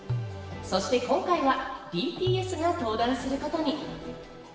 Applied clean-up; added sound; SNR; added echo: none; Tabla; 10 dB; reverberation time 1.1 s.